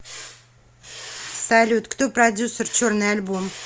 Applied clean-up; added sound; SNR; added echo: none; none; none; none.